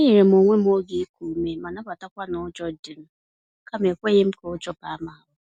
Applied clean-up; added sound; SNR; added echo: none; none; none; none.